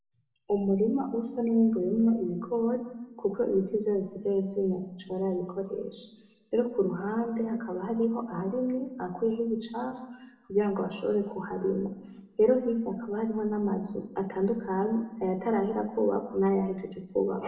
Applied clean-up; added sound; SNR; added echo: none; none; none; reverberation time 0.9 s.